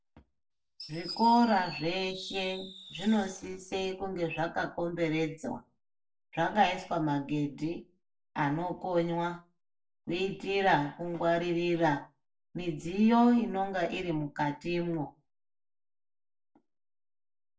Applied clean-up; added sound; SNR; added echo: none; Fireworks; 15 dB; reverberation time 0.2 s.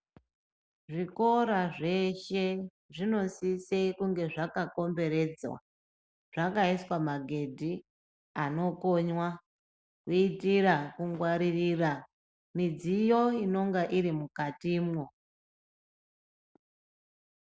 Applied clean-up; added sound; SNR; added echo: none; none; none; none.